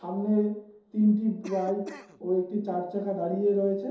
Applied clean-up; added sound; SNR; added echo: none; Cough; 19 dB; reverberation time 2.8 s.